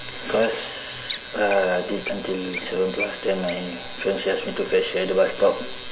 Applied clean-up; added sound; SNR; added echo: none; Bird; 13 dB; reverberation time 0.3 s.